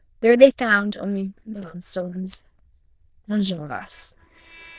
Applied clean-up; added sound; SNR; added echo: neural diffusion model UNIVERSE++.